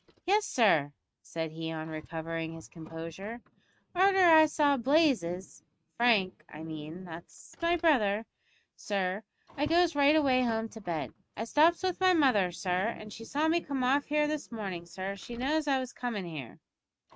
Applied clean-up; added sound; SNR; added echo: neural mask model RNNoise.